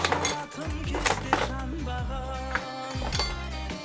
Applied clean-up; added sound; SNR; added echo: none; Tools; 0 dB; none.